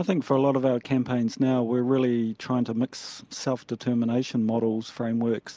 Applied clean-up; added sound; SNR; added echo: none; none; none; none.